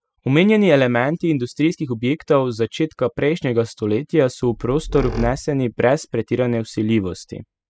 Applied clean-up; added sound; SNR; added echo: classical method spectral subtraction.